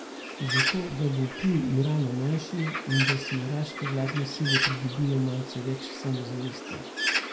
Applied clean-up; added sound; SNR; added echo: none; Bird; 4 dB; reverberation time 0.5 s.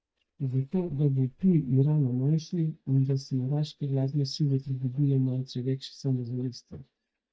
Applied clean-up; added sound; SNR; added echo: neural mask model DeepFilterNet 3.